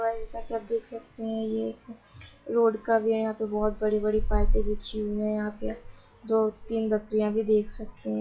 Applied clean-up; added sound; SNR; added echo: classical method log-MMSE.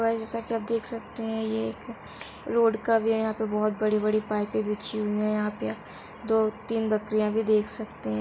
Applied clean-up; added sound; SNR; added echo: none; none; none; none.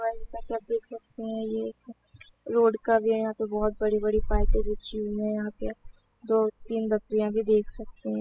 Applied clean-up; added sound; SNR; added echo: classical method spectral subtraction.